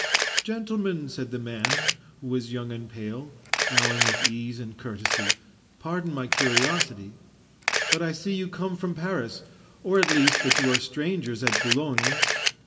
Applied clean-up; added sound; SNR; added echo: none; Camera; -1 dB; reverberation time 1.4 s.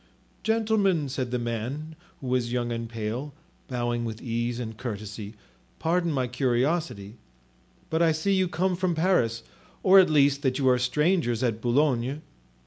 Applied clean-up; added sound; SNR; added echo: none; none; none; none.